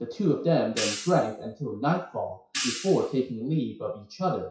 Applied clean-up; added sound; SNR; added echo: classical method WPE with log-MMSE.